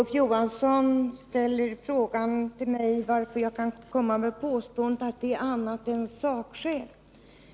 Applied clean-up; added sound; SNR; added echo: none; none; none; none.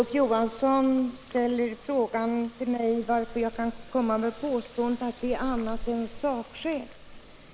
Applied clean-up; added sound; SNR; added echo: none; Water tap, faucet; 15 dB; none.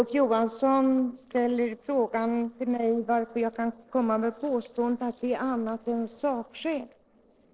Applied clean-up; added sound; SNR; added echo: neural separator model SepFormer DNS4.